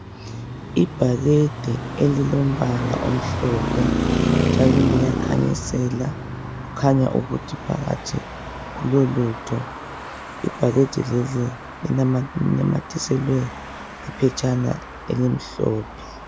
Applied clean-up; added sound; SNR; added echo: none; Traffic noise, roadway noise; 5 dB; none.